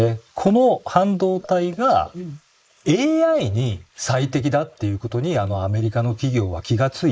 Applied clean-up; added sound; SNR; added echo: neural mask model Resemble Enhance denoiser.